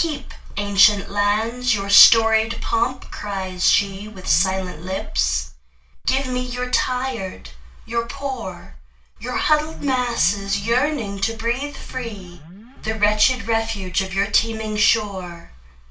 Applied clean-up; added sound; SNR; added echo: none; Alarm; 18 dB; reverberation time 0.2 s.